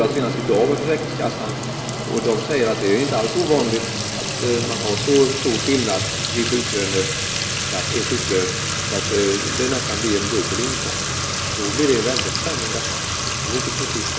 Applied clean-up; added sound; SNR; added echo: none; Fill (with liquid) / Trickle, dribble / Sink (filling or washing); 1 dB; reverberation time 2.4 s.